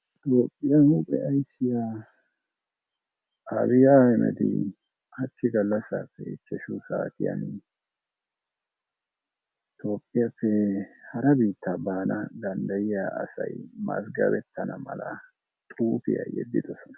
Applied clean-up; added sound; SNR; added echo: none; none; none; none.